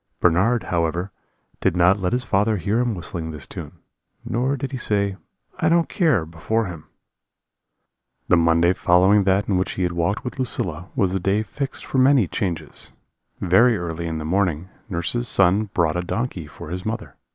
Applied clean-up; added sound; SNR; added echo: none; none; none; none.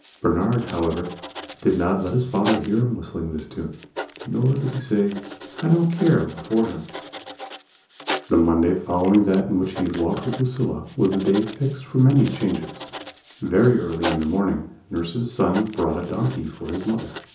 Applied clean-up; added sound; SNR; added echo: none; Writing; 13 dB; reverberation time 0.6 s.